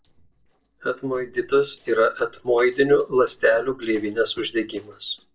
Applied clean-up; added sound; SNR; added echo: neural separator model SepFormer DNS4.